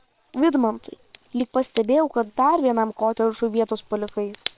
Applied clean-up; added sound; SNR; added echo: neural separator model SepFormer WHAM!.